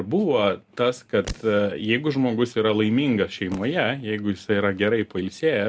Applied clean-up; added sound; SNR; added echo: none; Fireworks; 20 dB; none.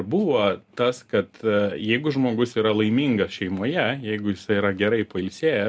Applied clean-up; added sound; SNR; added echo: none; none; none; none.